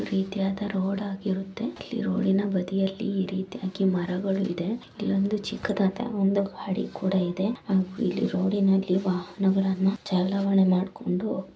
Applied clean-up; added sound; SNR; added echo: none; none; none; none.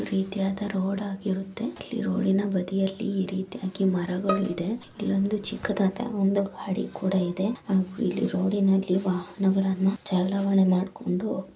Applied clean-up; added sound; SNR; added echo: none; Bowed string instrument; 11 dB; none.